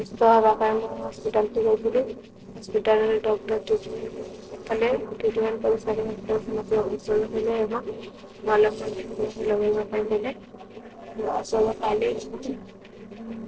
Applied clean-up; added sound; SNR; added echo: neural separator model SepFormer DNS4.